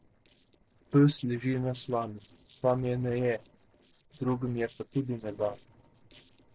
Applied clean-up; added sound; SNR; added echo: neural separator model SepFormer DNS4.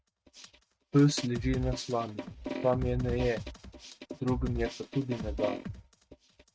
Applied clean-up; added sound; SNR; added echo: neural mask model RNNoise.